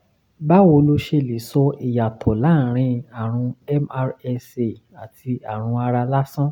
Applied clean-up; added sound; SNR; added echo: none; none; none; none.